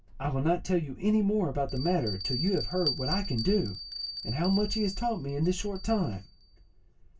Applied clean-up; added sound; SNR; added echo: none; Bell; 11 dB; reverberation time 0.1 s.